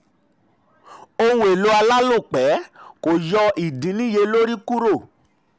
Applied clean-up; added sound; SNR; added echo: none; none; none; none.